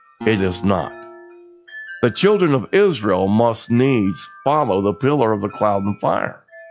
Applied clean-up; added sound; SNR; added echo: classical method log-MMSE.